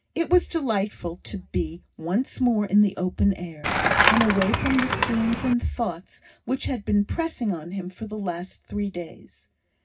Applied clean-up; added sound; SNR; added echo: none; Skateboard; -2 dB; reverberation time 0.4 s.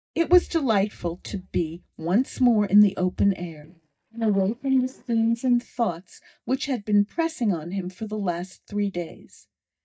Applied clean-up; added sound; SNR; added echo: neural mask model DeepFilterNet 3.